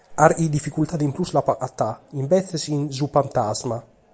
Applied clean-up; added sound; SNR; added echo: none; none; none; none.